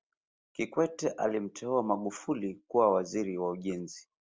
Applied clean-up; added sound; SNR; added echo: none; none; none; none.